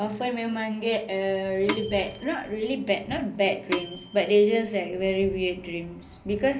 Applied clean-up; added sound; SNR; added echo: none; Microwave oven / Bell; 11 dB; reverberation time 0.5 s.